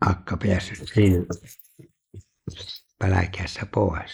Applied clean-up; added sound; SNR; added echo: neural mask model Resemble Enhance denoiser.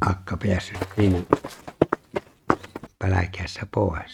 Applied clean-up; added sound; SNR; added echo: neural mask model RNNoise.